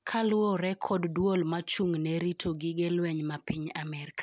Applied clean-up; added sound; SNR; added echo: none; none; none; none.